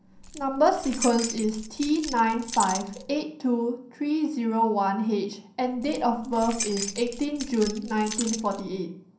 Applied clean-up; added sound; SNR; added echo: none; Keys jangling; 10 dB; reverberation time 0.6 s.